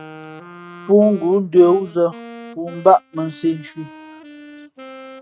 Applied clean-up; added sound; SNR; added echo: neural mask model RNNoise.